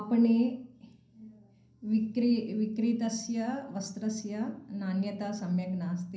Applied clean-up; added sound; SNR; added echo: none; none; none; reverberation time 0.6 s.